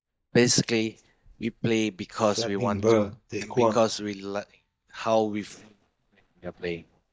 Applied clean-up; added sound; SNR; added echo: neural mask model DeepFilterNet 3.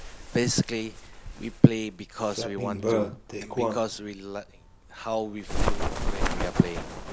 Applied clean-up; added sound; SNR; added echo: none; Bird; 2 dB; none.